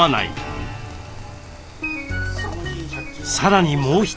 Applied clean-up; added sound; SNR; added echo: none; Rain; 16 dB; none.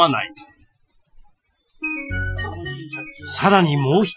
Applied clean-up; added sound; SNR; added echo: classical method Wiener filter.